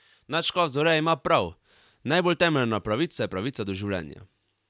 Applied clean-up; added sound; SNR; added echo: none; none; none; none.